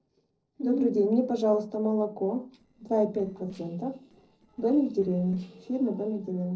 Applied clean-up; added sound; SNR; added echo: neural separator model SepFormer DNS4.